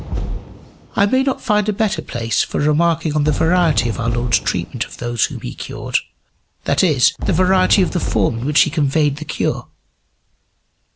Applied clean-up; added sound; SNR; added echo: none; Fireworks; 8 dB; none.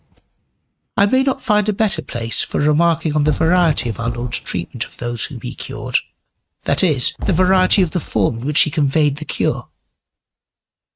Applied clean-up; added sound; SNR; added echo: neural mask model RNNoise.